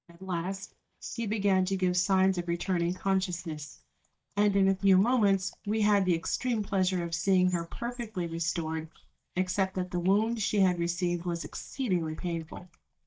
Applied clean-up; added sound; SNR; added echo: neural mask model DeepFilterNet 3.